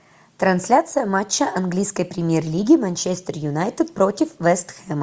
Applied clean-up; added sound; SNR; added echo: none; none; none; none.